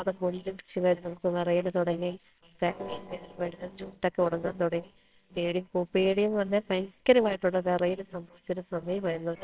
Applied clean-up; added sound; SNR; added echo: neural separator model SepFormer WHAMR!.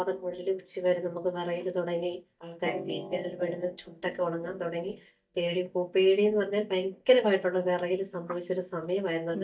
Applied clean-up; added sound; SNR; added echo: neural mask model DeepFilterNet 3.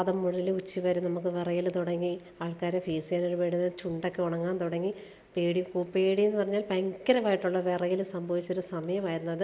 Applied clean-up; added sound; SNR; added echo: none; none; none; none.